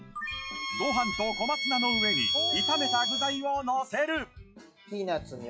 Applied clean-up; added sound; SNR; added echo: classical method log-MMSE.